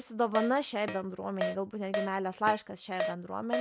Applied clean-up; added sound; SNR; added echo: none; Keyboard (musical); 5 dB; none.